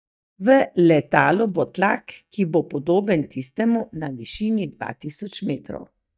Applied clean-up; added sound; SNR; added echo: neural mask model DeepFilterNet 3.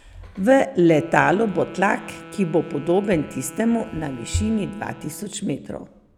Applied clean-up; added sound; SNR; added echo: none; Wind instrument, woodwind instrument; 20 dB; none.